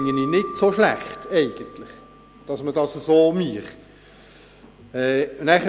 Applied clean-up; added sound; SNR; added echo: none; Keyboard (musical); 17 dB; none.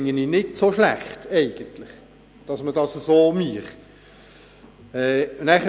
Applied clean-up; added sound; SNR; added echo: none; none; none; none.